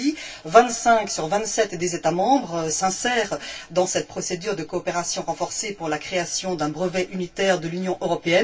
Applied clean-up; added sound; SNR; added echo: none; none; none; reverberation time 0.1 s.